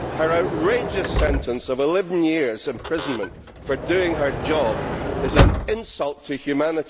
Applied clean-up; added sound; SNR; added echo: none; Sliding door / Motor vehicle (road); 2 dB; none.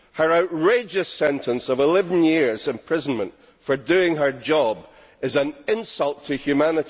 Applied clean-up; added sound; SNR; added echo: none; none; none; none.